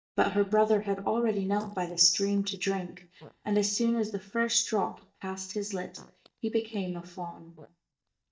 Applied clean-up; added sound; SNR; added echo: neural mask model DeepFilterNet 3.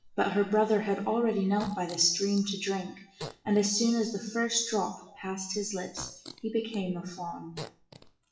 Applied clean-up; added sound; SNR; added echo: classical method WPE with log-MMSE.